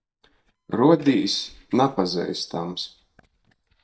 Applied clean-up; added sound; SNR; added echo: neural mask model DeepFilterNet 3.